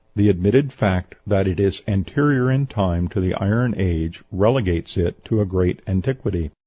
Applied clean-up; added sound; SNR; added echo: none; none; none; none.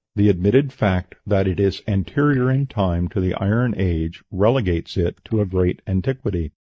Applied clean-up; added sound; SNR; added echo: neural mask model DeepFilterNet 3.